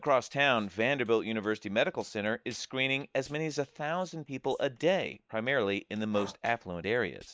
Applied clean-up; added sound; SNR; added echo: neural mask model Resemble Enhance denoiser.